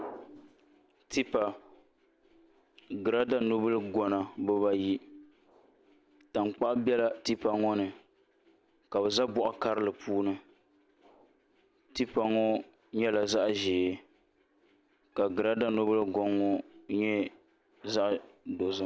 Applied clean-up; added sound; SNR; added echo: none; none; none; none.